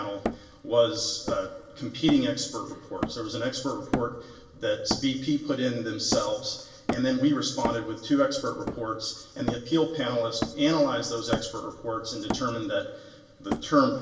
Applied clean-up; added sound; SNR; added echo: none; Hammer; 9 dB; reverberation time 0.8 s.